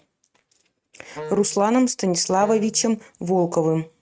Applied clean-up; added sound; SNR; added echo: neural mask model RNNoise.